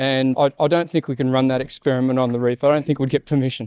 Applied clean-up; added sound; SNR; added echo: neural mask model DeepFilterNet 3.